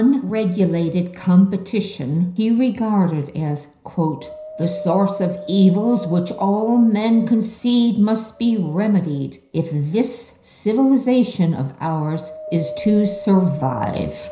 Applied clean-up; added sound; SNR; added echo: none; Wind; 17 dB; reverberation time 0.5 s.